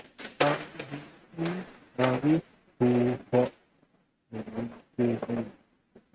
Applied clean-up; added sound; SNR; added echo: neural mask model RNNoise.